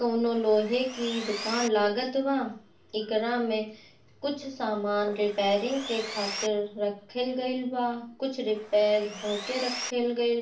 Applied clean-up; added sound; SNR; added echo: none; Sawing; 10 dB; reverberation time 0.3 s.